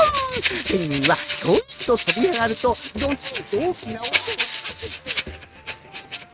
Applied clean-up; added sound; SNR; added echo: neural mask model RNNoise.